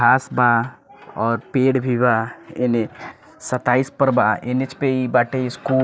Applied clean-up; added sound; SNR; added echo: none; none; none; none.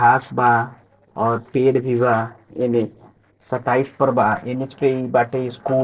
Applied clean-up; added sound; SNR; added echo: neural separator model SepFormer DNS4.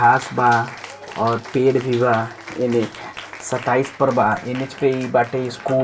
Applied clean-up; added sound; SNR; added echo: none; Cheering; 17 dB; reverberation time 0.2 s.